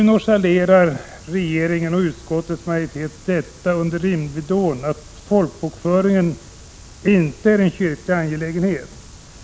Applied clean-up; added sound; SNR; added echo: none; none; none; none.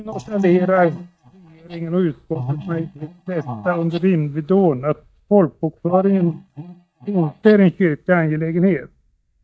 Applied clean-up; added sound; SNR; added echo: neural mask model DeepFilterNet 3.